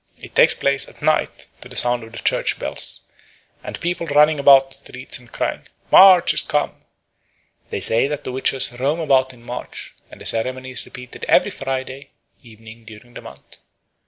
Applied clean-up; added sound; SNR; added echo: none; none; none; none.